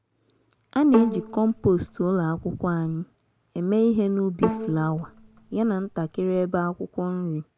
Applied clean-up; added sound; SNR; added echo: none; Bowed string instrument; 8 dB; none.